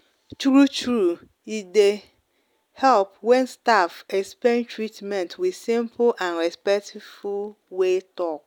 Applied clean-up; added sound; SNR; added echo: none; none; none; none.